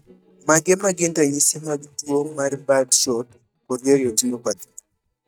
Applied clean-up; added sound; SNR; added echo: neural mask model DeepFilterNet 3.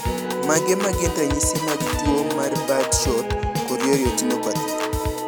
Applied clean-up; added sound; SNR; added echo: none; Piano / Organ; 0 dB; none.